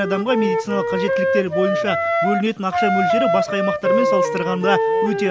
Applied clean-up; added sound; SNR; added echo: none; Wind instrument, woodwind instrument; -3 dB; none.